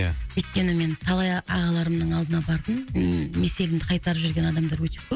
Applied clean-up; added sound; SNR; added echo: none; none; none; none.